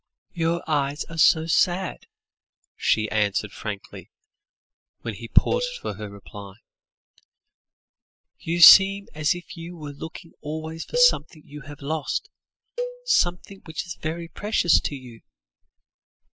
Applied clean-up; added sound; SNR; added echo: classical method spectral subtraction.